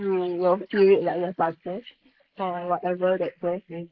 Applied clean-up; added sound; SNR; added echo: neural mask model Resemble Enhance denoiser.